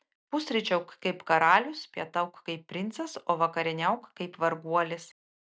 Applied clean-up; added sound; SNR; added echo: none; none; none; none.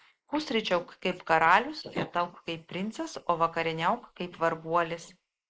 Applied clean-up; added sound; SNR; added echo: neural mask model Resemble Enhance denoiser.